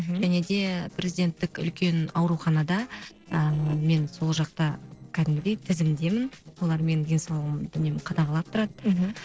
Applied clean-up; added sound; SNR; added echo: neural separator model SepFormer DNS4.